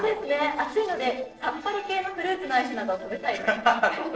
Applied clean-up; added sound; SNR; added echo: neural separator model SepFormer DNS4.